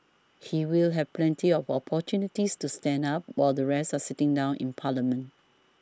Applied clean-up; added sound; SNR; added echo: none; none; none; none.